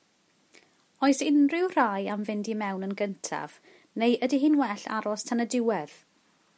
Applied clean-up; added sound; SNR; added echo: none; none; none; none.